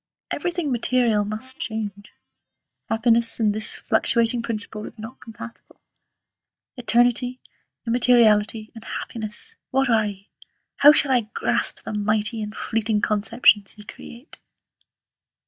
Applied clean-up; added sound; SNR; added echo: neural mask model DeepFilterNet 3.